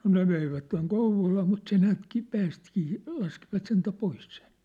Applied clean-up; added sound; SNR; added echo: none; none; none; none.